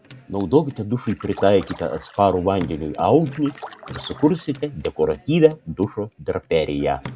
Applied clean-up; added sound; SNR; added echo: none; Hands / Wood + Splash, splatter; 19 dB; none.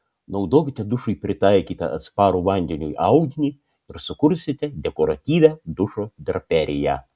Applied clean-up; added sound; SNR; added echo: none; none; none; none.